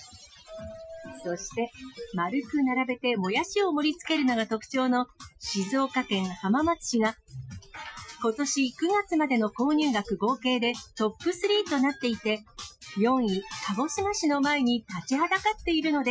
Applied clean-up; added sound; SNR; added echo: classical method Wiener filter.